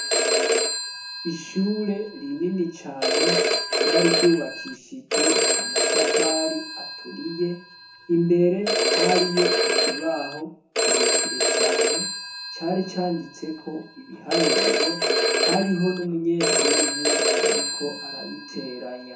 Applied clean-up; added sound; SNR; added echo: none; Telephone; -3 dB; reverberation time 0.5 s.